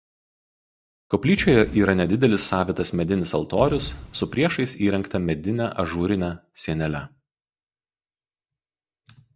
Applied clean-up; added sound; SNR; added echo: neural mask model DeepFilterNet 3.